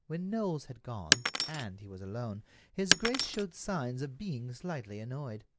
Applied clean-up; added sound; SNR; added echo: none; Shatter; -3 dB; none.